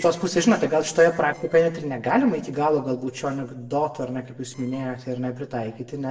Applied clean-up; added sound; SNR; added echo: neural separator model SepFormer DNS4.